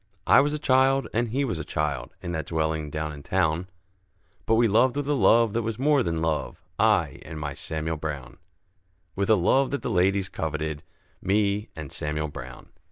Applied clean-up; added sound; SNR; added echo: none; none; none; none.